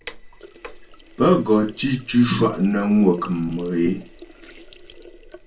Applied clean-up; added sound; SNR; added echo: none; Sink (filling or washing); 20 dB; reverberation time 0.2 s.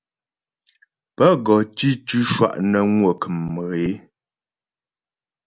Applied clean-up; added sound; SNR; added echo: none; none; none; none.